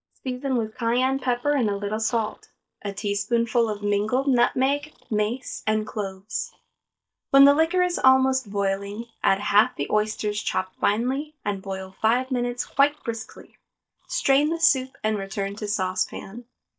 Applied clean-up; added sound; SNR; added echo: neural mask model DeepFilterNet 3.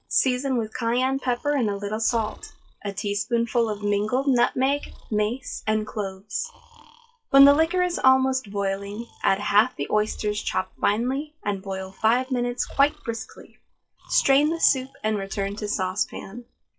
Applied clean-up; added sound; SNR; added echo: classical method WPE with log-MMSE.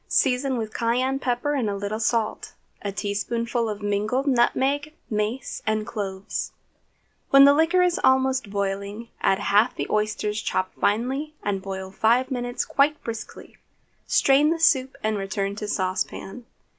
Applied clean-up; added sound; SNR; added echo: none; none; none; none.